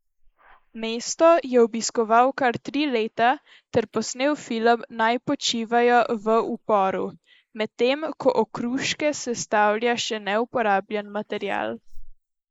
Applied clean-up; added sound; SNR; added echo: neural mask model Resemble Enhance denoiser.